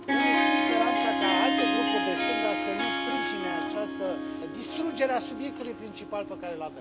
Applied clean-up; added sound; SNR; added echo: none; Harp; -5 dB; none.